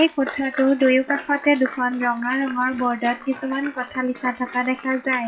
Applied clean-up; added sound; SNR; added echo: classical method WPE with log-MMSE.